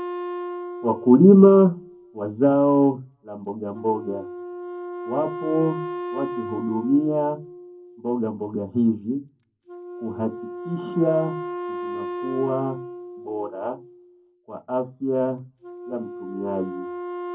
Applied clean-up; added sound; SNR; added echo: none; Wind instrument, woodwind instrument; 11 dB; reverberation time 0.4 s.